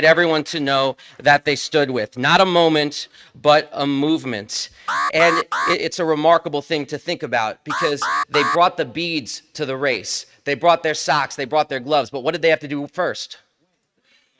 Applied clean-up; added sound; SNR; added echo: neural mask model RNNoise.